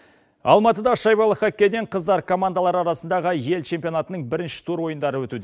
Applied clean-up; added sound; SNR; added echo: none; none; none; none.